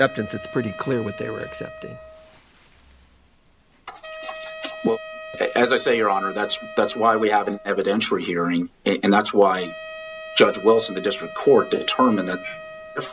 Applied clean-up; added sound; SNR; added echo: none; Wind instrument, woodwind instrument; 16 dB; none.